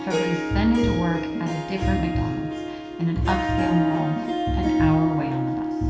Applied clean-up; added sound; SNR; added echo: none; Harp; 1 dB; reverberation time 0.7 s.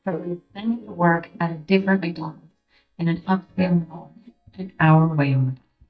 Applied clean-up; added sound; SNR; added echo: neural mask model DeepFilterNet 3.